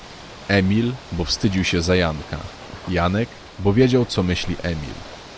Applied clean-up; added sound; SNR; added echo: none; Ocean / Boat, Water vehicle; 17 dB; none.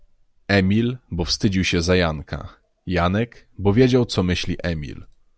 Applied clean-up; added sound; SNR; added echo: none; none; none; none.